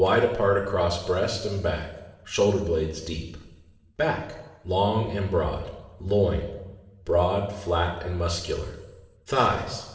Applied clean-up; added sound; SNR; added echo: none; none; none; reverberation time 1.1 s.